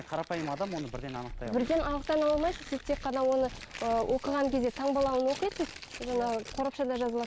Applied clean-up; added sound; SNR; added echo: none; Purr + Tearing; 13 dB; none.